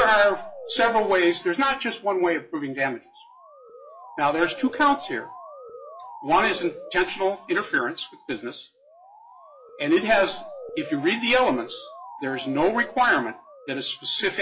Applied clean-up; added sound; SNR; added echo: classical method WPE with log-MMSE.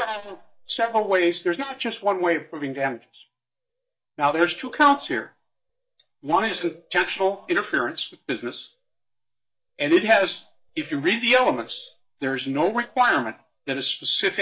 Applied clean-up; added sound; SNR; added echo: neural mask model DeepFilterNet 3.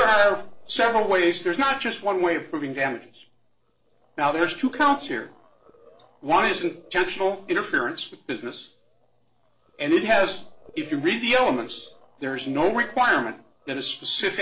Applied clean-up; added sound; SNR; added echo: neural separator model SepFormer DNS4.